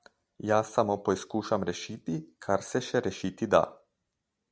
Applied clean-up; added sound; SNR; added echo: none; none; none; none.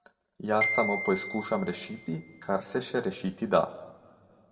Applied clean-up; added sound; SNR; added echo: none; Glockenspiel; 6 dB; reverberation time 1.3 s.